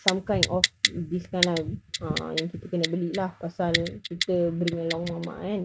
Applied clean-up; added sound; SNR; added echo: neural mask model RNNoise.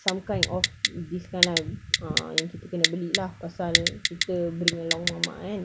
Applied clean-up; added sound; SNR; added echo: none; Typing; -3 dB; none.